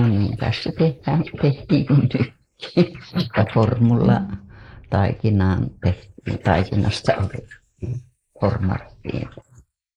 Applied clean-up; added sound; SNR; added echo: neural mask model Resemble Enhance denoiser.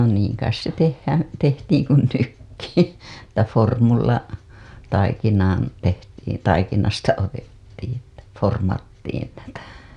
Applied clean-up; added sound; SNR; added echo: none; none; none; none.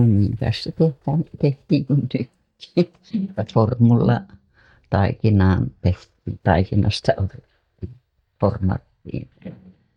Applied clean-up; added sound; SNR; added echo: neural mask model DeepFilterNet 3.